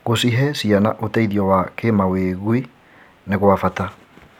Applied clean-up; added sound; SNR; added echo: none; none; none; none.